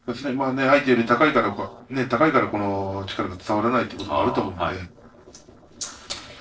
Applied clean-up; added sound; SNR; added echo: neural separator model SepFormer DNS4.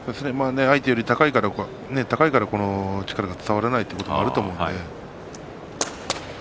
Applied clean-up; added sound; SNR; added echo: none; none; none; none.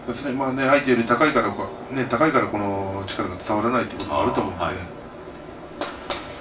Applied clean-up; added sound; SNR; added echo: none; Brass instrument; 20 dB; reverberation time 0.3 s.